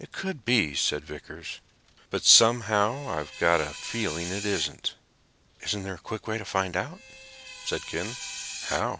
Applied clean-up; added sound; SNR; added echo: none; Screech; 11 dB; none.